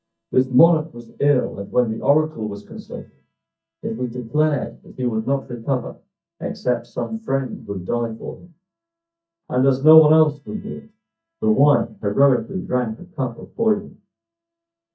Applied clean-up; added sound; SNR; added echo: neural mask model DeepFilterNet 3.